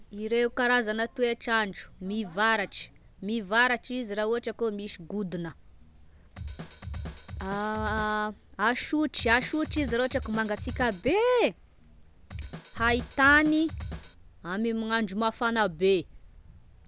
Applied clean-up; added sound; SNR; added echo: none; Drum kit; 10 dB; none.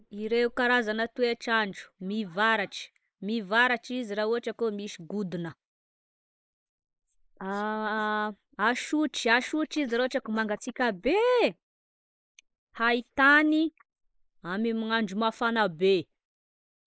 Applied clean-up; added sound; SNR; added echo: neural mask model Resemble Enhance denoiser.